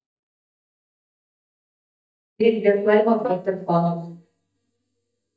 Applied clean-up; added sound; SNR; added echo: neural mask model DeepFilterNet 3.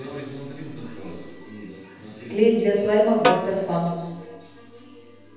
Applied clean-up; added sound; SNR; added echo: none; Snare drum; 2 dB; reverberation time 1.1 s.